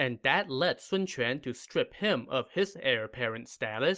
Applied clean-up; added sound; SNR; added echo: none; none; none; none.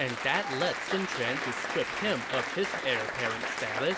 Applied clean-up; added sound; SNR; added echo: none; Applause; 2 dB; none.